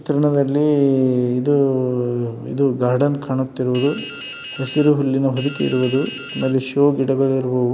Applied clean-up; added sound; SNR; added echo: none; Drip; 15 dB; none.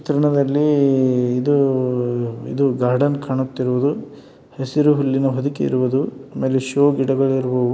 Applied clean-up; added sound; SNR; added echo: none; none; none; none.